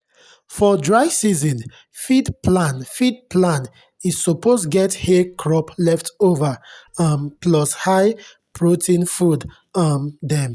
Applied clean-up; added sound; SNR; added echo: neural mask model DeepFilterNet 3.